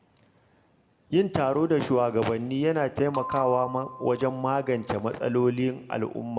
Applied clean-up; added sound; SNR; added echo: none; Bell; 12 dB; reverberation time 1.3 s.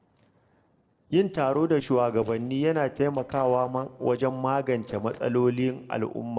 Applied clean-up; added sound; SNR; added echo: neural separator model SepFormer DNS4.